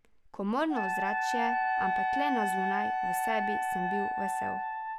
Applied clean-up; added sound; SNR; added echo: none; Wind instrument, woodwind instrument + Wind instrument, woodwind instrument; -4 dB; none.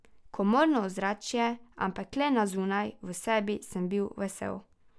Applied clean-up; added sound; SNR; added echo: none; none; none; none.